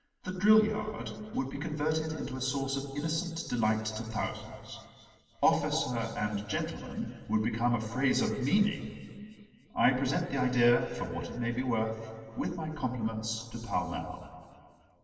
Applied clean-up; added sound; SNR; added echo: none; none; none; reverberation time 2.3 s.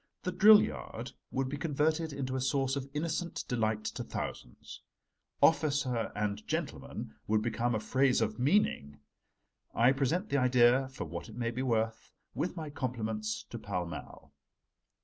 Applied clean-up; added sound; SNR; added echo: none; none; none; none.